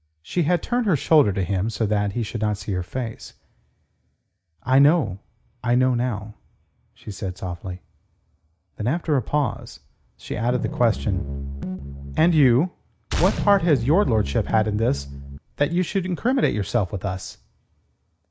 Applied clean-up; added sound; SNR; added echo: none; Gunshot, gunfire + Piano; 5 dB; none.